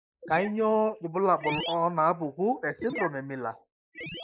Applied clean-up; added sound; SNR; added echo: neural mask model Resemble Enhance denoiser.